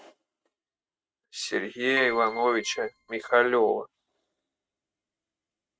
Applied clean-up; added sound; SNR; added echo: neural mask model RNNoise.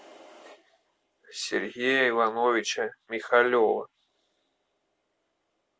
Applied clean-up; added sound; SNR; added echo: none; none; none; none.